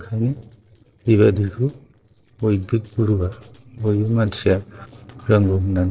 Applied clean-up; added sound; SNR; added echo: neural separator model SepFormer DNS4.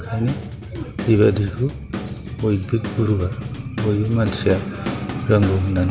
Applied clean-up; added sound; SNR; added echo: none; Drum / Drum kit; 11 dB; reverberation time 0.5 s.